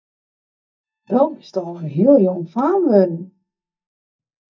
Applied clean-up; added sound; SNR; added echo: neural mask model DeepFilterNet 3.